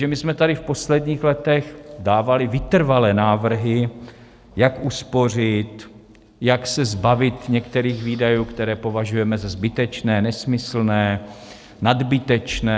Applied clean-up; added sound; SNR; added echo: none; none; none; none.